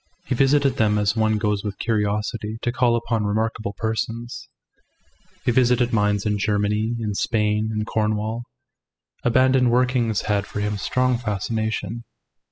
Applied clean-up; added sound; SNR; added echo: classical method spectral subtraction.